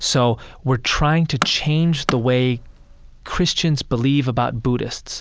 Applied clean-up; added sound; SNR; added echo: none; Tools; 10 dB; none.